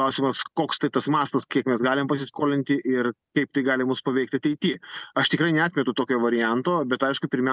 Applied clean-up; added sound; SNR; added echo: none; none; none; none.